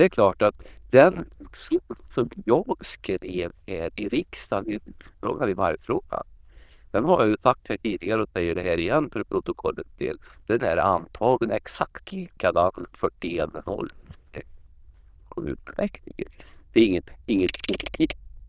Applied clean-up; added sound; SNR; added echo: neural diffusion model UNIVERSE++.